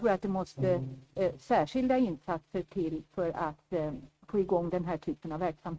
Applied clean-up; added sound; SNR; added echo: neural mask model RNNoise.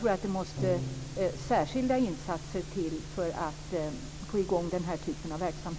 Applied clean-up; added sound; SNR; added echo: none; Bowed string instrument; 11 dB; none.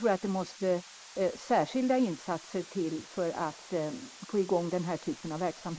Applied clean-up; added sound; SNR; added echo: neural mask model Resemble Enhance denoiser.